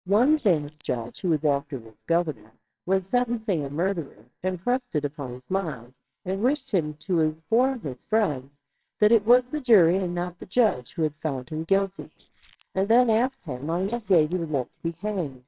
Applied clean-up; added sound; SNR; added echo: neural separator model SepFormer WHAMR!.